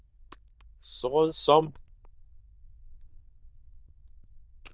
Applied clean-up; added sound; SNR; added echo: neural diffusion model UNIVERSE++.